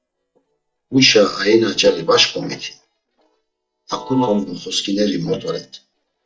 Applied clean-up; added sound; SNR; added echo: neural mask model DeepFilterNet 3.